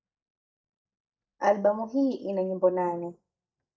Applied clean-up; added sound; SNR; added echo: neural mask model DeepFilterNet 3.